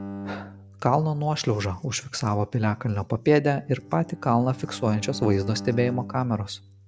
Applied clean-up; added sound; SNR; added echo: none; Bowed string instrument; 15 dB; none.